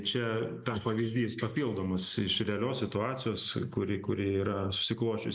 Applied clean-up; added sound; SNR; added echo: neural mask model Resemble Enhance denoiser.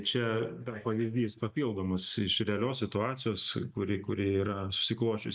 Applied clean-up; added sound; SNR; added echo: neural mask model DeepFilterNet 3.